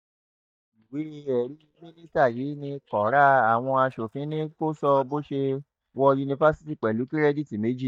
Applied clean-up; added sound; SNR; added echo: neural mask model DeepFilterNet 3.